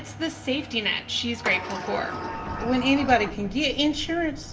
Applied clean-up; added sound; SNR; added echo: none; Sliding door; 9 dB; reverberation time 0.7 s.